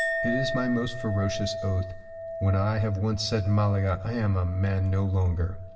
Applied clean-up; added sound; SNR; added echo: none; Chink, clink; 9 dB; reverberation time 0.7 s.